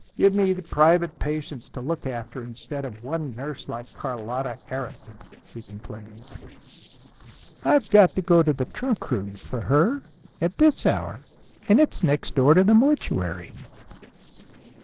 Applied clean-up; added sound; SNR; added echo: neural separator model SepFormer DNS4.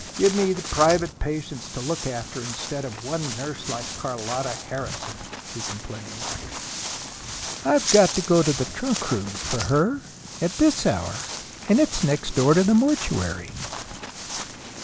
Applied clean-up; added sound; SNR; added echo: none; Walk, footsteps; 8 dB; none.